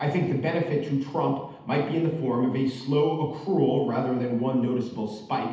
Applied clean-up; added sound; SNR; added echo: none; none; none; reverberation time 0.9 s.